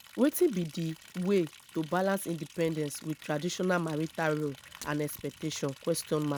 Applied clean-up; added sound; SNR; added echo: none; Liquid + Shatter; 20 dB; none.